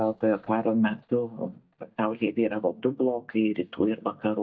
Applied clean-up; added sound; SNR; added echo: neural mask model DeepFilterNet 3.